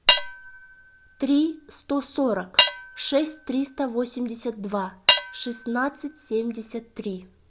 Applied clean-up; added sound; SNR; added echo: none; Cutlery, silverware / Dishes, pots, and pans; 1 dB; none.